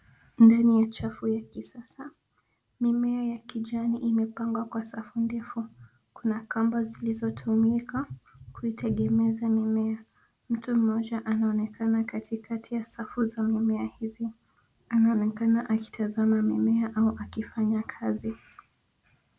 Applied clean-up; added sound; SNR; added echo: none; none; none; none.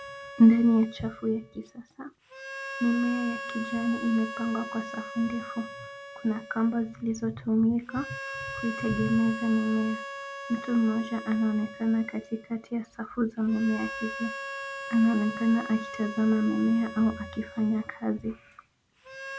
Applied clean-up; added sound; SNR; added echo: none; Harmonica; 12 dB; none.